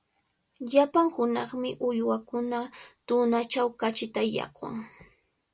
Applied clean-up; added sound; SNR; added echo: none; none; none; none.